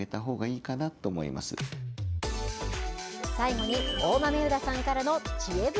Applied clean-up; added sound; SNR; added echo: none; none; none; none.